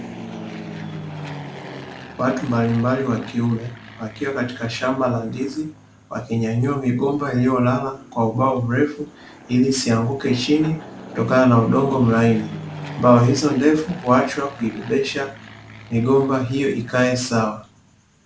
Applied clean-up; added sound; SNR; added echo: none; Fixed-wing aircraft, airplane; 16 dB; none.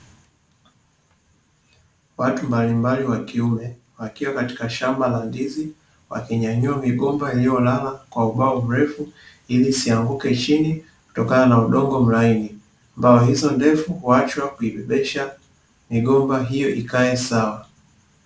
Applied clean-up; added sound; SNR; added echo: none; none; none; none.